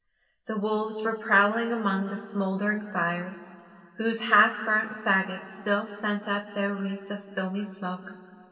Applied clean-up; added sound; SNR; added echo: none; none; none; reverberation time 2.5 s.